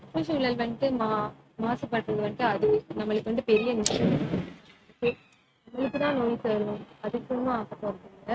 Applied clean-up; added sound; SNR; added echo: neural mask model RNNoise.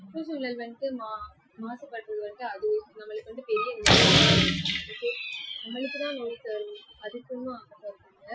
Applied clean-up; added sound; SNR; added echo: classical method Wiener filter.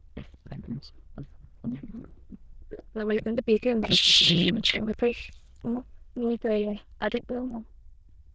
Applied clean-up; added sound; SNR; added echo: neural diffusion model UNIVERSE++.